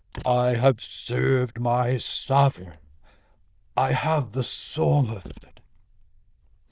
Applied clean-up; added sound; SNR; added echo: neural diffusion model UNIVERSE++.